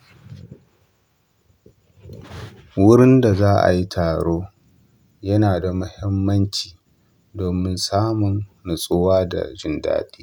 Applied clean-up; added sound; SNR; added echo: none; none; none; none.